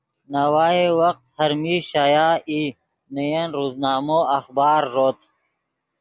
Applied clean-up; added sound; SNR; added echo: none; none; none; none.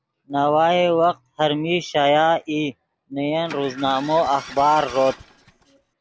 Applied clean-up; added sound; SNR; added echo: none; Engine starting; 17 dB; none.